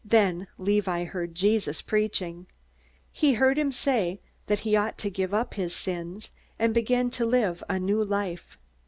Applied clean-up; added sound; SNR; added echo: none; none; none; none.